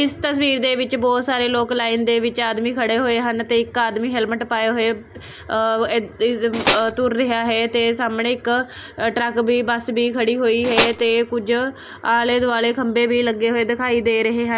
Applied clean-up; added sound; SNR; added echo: none; Tools; 2 dB; none.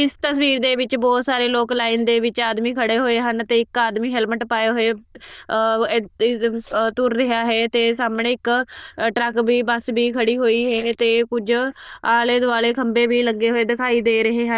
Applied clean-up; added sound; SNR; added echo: neural diffusion model UNIVERSE++.